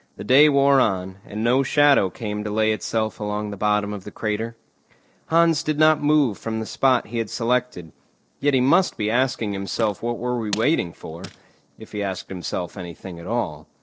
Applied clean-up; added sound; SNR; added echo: neural separator model SepFormer DNS4.